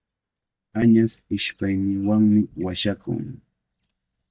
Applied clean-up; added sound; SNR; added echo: neural mask model DeepFilterNet 3.